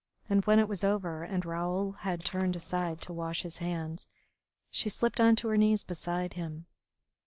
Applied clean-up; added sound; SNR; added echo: neural separator model SepFormer DNS4.